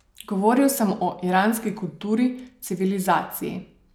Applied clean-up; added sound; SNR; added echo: none; none; none; none.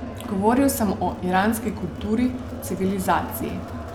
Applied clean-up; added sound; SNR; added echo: none; Crowd; 8 dB; none.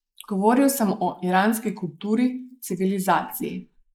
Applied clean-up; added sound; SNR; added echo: neural mask model Resemble Enhance denoiser.